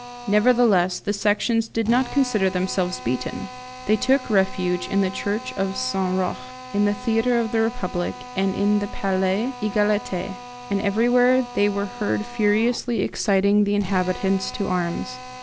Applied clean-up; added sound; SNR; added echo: none; Drill; 15 dB; none.